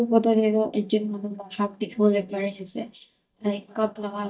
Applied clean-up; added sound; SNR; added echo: neural mask model DeepFilterNet 3.